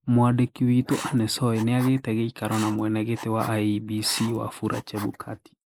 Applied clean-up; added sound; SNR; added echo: neural mask model Resemble Enhance denoiser.